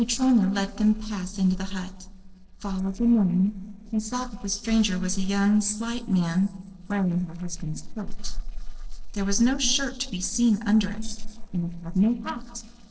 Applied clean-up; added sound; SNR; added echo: neural separator model SepFormer DNS4.